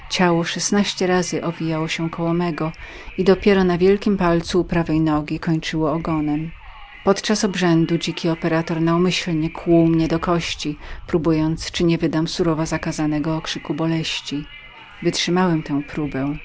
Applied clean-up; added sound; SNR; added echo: none; Wind; 18 dB; none.